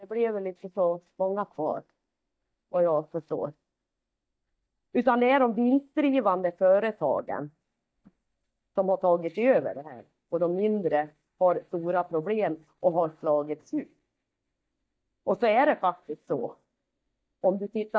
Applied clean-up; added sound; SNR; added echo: neural mask model DeepFilterNet 3.